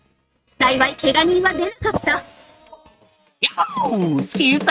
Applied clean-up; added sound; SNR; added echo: neural mask model RNNoise.